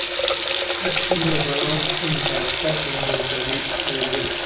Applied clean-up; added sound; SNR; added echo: none; Water tap, faucet; -4 dB; reverberation time 0.3 s.